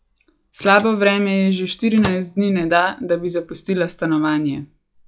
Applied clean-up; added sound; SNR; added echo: classical method log-MMSE.